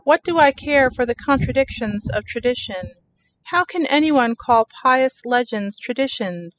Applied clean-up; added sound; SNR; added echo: classical method spectral subtraction.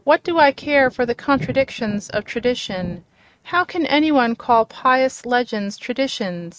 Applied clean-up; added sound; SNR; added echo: neural mask model RNNoise.